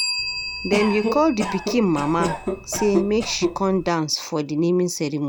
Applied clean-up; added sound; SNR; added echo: none; Cough + Bell; 6 dB; none.